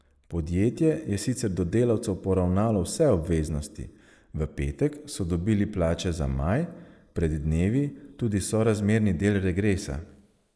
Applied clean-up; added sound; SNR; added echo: neural mask model Resemble Enhance denoiser.